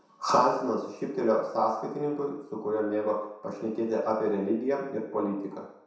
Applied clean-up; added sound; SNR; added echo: none; none; none; reverberation time 0.7 s.